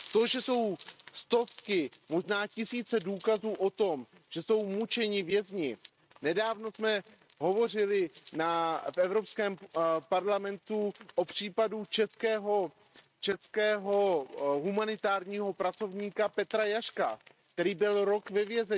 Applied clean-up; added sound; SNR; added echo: neural mask model RNNoise.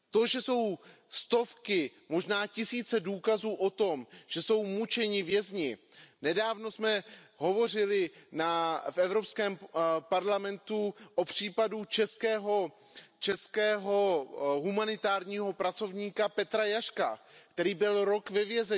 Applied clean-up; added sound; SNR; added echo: none; none; none; none.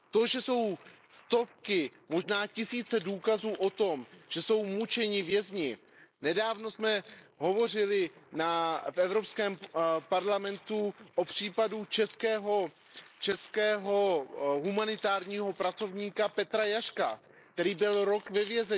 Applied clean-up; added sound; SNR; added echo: neural mask model Resemble Enhance denoiser.